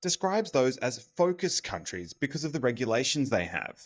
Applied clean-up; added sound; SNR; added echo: neural mask model DeepFilterNet 3.